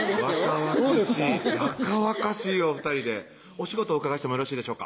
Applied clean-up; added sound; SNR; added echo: none; none; none; none.